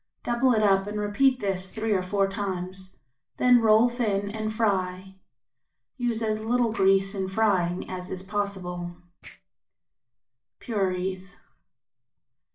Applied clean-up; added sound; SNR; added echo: neural separator model SepFormer DNS4.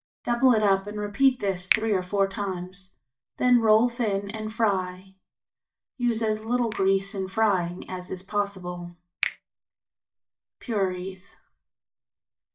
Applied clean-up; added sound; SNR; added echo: neural mask model DeepFilterNet 3.